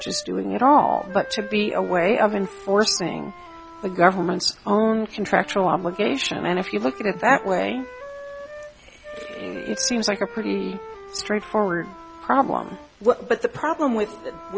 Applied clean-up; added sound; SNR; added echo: none; Wind instrument, woodwind instrument; 16 dB; none.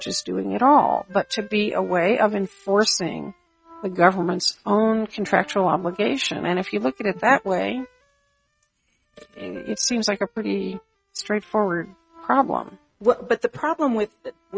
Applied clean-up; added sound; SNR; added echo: neural mask model RNNoise.